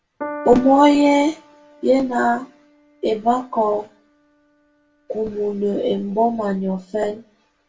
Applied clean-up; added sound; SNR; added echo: none; Piano; 20 dB; reverberation time 0.2 s.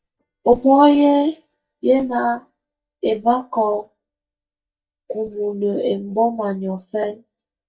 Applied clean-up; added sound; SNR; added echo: neural mask model DeepFilterNet 3.